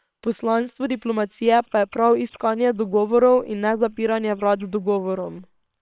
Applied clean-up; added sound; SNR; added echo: neural separator model SepFormer WHAM!.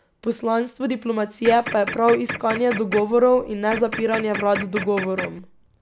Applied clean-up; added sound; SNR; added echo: none; Printer; 10 dB; none.